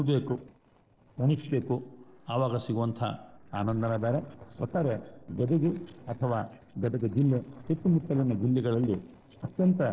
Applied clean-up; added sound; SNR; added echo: neural separator model SepFormer DNS4.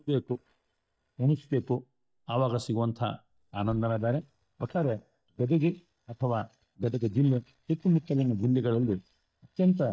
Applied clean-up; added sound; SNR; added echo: neural mask model DeepFilterNet 3.